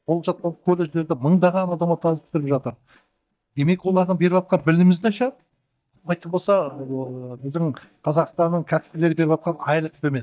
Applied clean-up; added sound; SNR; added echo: neural mask model DeepFilterNet 3.